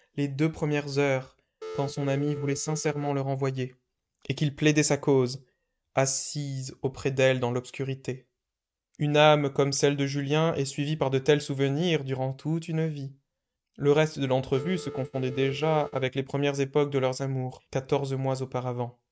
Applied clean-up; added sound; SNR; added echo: neural mask model RNNoise.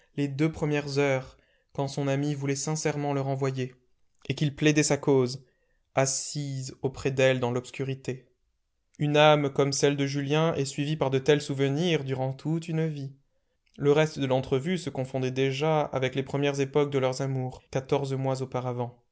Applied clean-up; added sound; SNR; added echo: none; none; none; none.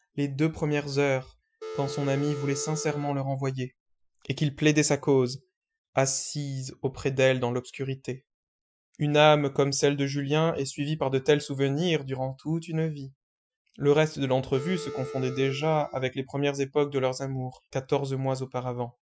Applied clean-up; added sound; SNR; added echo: classical method Wiener filter.